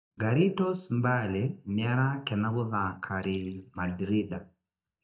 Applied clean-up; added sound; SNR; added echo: neural mask model DeepFilterNet 3.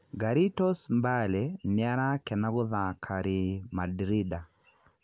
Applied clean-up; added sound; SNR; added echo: none; none; none; none.